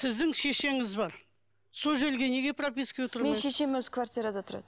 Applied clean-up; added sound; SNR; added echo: none; none; none; none.